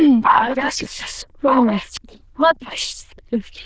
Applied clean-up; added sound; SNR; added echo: neural diffusion model UNIVERSE++.